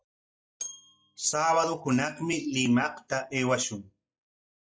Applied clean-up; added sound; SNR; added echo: classical method log-MMSE.